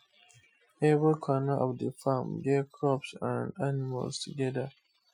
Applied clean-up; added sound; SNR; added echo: classical method Wiener filter.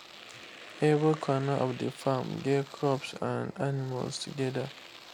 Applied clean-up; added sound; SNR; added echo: none; Domestic sounds, home sounds; 18 dB; none.